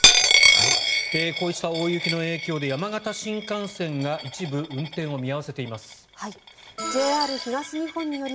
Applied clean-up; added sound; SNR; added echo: none; Coin (dropping); -4 dB; none.